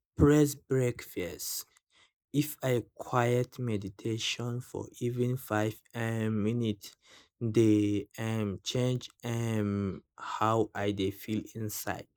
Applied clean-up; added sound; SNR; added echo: neural mask model Resemble Enhance denoiser.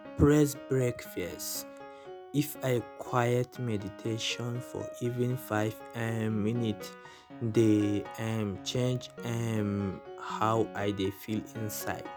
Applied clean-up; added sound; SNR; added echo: none; Piano; 14 dB; none.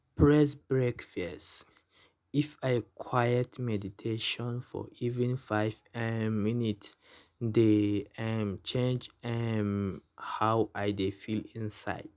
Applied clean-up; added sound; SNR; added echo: none; none; none; none.